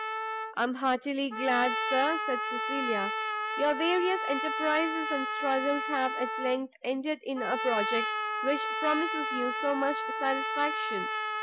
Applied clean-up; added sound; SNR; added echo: none; Trumpet; 1 dB; none.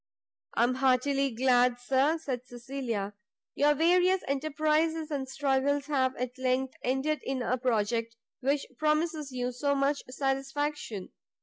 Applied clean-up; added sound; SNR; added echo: none; none; none; none.